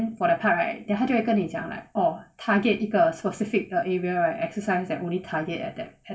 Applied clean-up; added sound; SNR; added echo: none; none; none; reverberation time 0.2 s.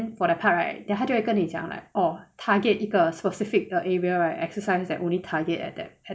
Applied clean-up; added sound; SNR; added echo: none; none; none; none.